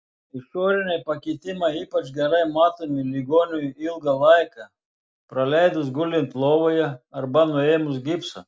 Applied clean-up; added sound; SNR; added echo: none; none; none; none.